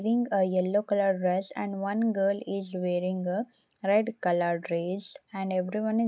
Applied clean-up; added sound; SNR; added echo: none; none; none; none.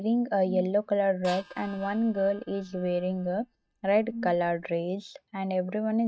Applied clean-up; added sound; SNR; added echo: neural mask model RNNoise.